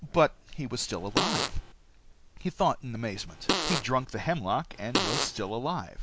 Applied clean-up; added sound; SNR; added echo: none; Fart; 0 dB; none.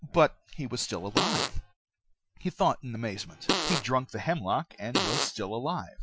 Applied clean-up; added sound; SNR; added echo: classical method Wiener filter.